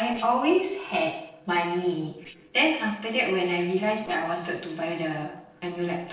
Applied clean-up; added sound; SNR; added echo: neural separator model SepFormer DNS4.